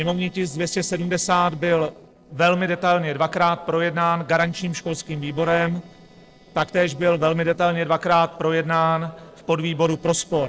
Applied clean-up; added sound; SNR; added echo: neural separator model SepFormer DNS4.